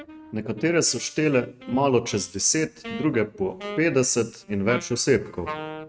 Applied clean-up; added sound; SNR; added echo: neural mask model RNNoise.